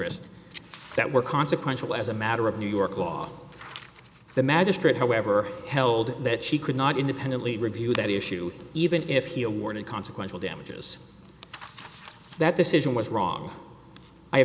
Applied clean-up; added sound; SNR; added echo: none; none; none; none.